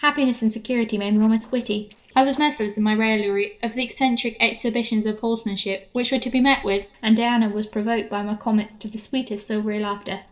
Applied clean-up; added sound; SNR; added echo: neural separator model SepFormer DNS4.